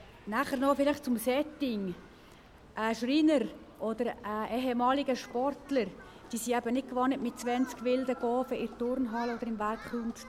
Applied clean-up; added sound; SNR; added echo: none; Human group actions; 20 dB; none.